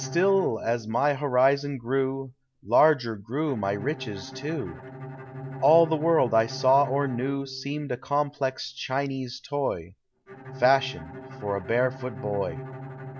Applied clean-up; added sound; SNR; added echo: none; Bowed string instrument; 15 dB; none.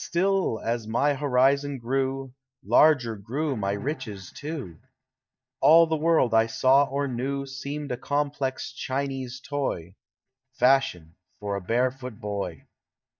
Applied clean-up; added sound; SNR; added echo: neural mask model DeepFilterNet 3.